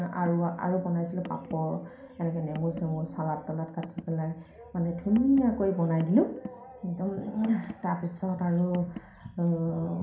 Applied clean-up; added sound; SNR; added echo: none; Car; 19 dB; reverberation time 0.5 s.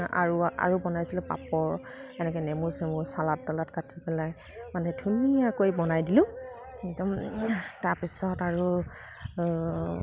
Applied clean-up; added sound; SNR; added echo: none; none; none; none.